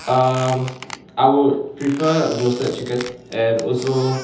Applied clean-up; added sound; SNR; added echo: none; Squeak; 17 dB; reverberation time 0.8 s.